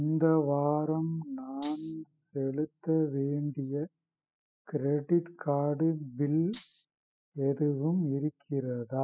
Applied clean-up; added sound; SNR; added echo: classical method spectral subtraction.